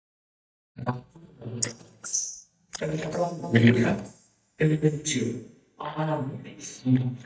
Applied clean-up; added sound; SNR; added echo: neural mask model DeepFilterNet 3.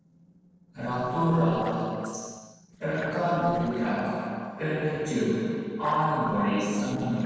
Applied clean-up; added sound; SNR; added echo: neural separator model SepFormer DNS4.